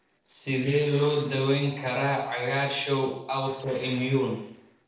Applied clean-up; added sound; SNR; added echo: neural separator model SepFormer DNS4.